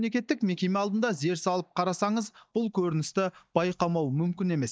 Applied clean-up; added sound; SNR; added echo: neural mask model DeepFilterNet 3.